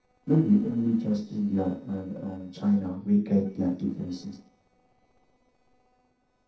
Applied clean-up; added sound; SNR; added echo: neural separator model SepFormer DNS4.